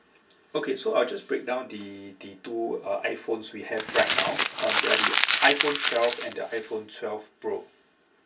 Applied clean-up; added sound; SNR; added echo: none; Crumpling, crinkling; -3 dB; reverberation time 0.2 s.